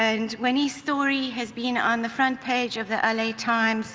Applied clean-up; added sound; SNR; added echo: none; none; none; none.